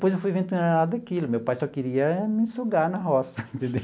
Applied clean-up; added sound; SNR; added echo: none; none; none; none.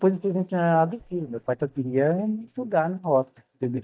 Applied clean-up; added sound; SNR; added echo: neural mask model DeepFilterNet 3.